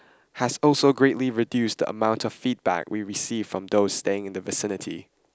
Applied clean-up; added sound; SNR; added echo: none; none; none; none.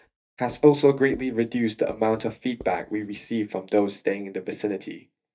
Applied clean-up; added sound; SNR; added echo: neural mask model DeepFilterNet 3.